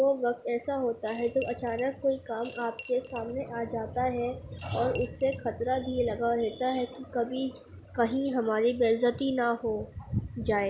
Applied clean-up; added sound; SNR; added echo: none; Coin (dropping) / Glass; 19 dB; none.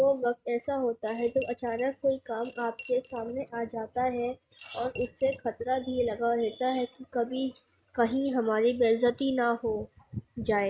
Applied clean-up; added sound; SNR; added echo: neural mask model RNNoise.